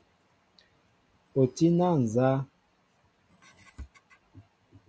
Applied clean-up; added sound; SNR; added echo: none; none; none; none.